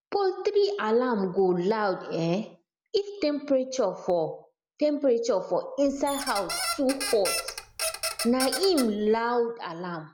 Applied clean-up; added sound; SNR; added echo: none; Squeak; 6 dB; none.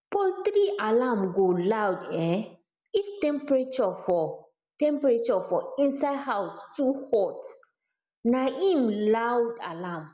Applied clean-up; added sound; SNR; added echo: none; none; none; none.